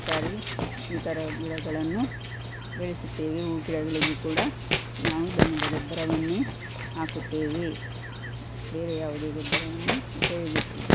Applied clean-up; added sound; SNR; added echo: none; Run; -1 dB; none.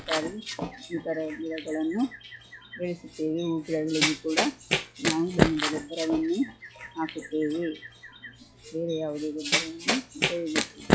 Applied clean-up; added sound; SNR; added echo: classical method log-MMSE.